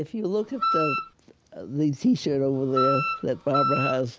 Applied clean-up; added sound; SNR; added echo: none; Wind instrument, woodwind instrument; 1 dB; none.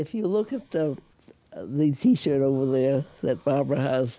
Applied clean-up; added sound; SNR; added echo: neural mask model Resemble Enhance denoiser.